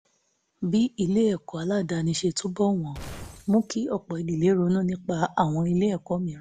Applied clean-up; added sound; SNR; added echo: none; Glass; 16 dB; none.